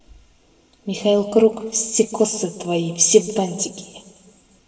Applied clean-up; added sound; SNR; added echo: none; none; none; reverberation time 2.3 s.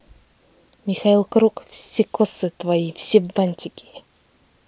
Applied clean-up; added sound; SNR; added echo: none; none; none; none.